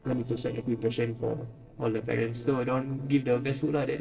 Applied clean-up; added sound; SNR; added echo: neural separator model SepFormer DNS4.